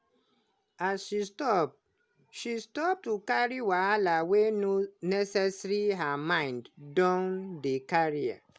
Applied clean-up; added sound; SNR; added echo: none; none; none; none.